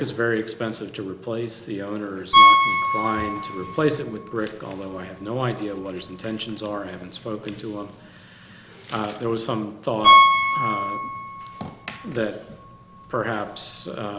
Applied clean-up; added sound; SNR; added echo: none; Piano; -4 dB; none.